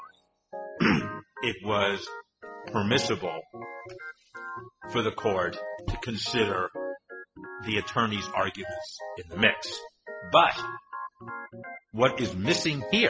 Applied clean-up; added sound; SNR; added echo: classical method spectral subtraction.